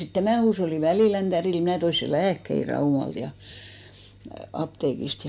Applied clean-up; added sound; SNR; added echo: none; none; none; none.